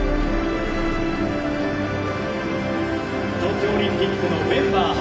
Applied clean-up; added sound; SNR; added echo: none; none; none; reverberation time 0.9 s.